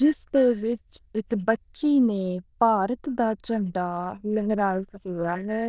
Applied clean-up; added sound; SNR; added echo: neural diffusion model UNIVERSE++.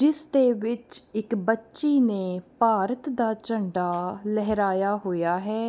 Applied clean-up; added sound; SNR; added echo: none; none; none; none.